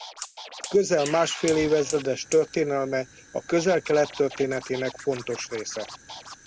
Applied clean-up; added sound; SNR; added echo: none; Fire + Scratching (performance technique); 14 dB; none.